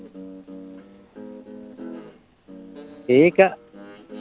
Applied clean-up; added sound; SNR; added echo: none; Guitar; 16 dB; none.